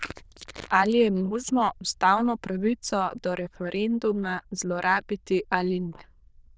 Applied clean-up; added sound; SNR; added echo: neural diffusion model UNIVERSE++.